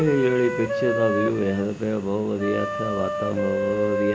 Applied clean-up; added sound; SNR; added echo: none; Wind instrument, woodwind instrument; 3 dB; none.